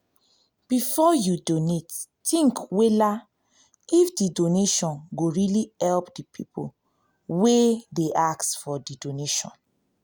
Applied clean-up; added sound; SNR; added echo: none; none; none; none.